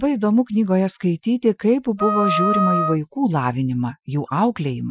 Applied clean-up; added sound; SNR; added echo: classical method Wiener filter.